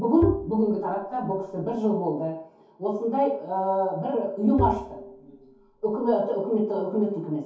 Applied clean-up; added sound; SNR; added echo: none; Bowed string instrument; 8 dB; reverberation time 0.6 s.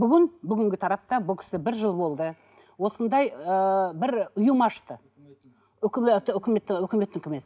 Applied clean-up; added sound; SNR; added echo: none; none; none; none.